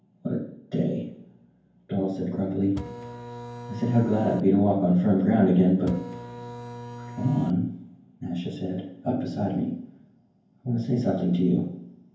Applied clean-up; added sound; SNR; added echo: none; Printer; 11 dB; reverberation time 0.9 s.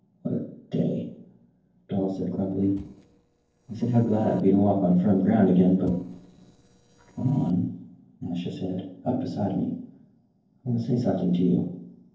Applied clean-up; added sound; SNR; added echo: neural separator model SepFormer DNS4.